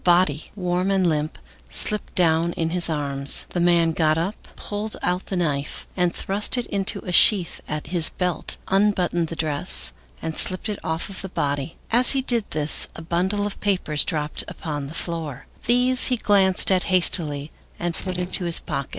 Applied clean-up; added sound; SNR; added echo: neural separator model SepFormer DNS4.